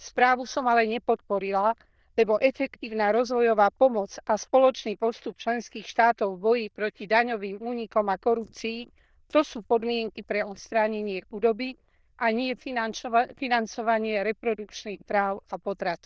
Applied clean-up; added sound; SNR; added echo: neural diffusion model UNIVERSE++.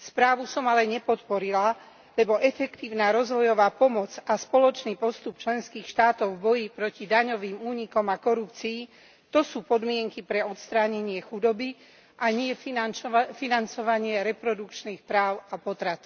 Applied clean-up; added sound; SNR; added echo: none; none; none; none.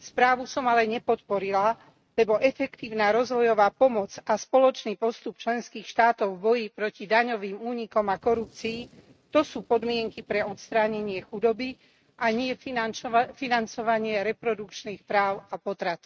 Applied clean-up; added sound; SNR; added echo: neural mask model RNNoise.